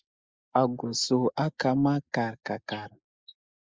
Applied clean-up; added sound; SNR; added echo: neural mask model Resemble Enhance denoiser.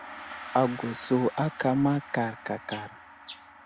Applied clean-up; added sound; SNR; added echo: none; Gong; 15 dB; none.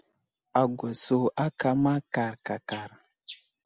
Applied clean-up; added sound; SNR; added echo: none; none; none; none.